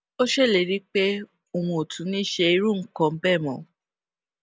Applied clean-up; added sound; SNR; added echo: none; none; none; none.